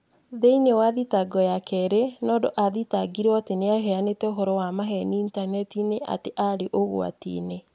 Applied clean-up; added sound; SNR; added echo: none; none; none; none.